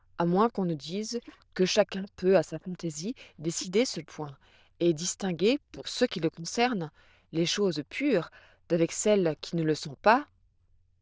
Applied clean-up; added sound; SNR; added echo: neural diffusion model UNIVERSE++.